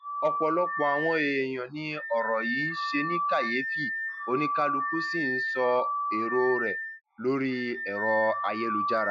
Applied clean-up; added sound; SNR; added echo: classical method Wiener filter.